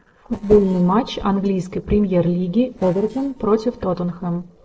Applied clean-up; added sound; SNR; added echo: neural separator model SepFormer DNS4.